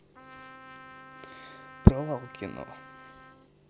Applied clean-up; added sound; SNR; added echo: none; Trumpet; 19 dB; none.